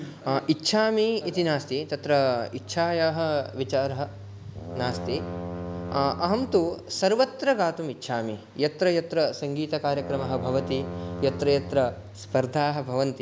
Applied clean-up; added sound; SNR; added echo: none; Brass instrument; 10 dB; none.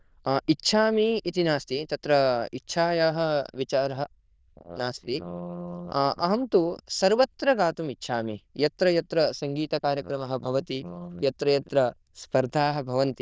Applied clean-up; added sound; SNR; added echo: neural diffusion model UNIVERSE++.